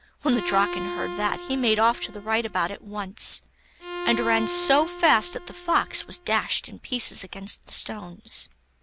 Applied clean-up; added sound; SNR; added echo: none; Bowed string instrument; 10 dB; none.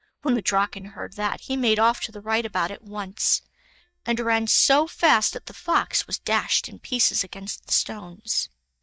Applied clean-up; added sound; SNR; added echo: neural mask model DeepFilterNet 3.